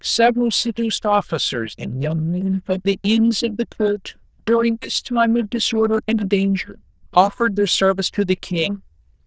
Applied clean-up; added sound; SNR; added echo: neural diffusion model UNIVERSE++.